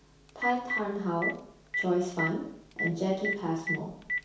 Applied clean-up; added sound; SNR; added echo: none; Telephone; 4 dB; reverberation time 0.6 s.